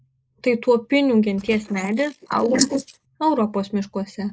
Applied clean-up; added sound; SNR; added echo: neural mask model Resemble Enhance denoiser.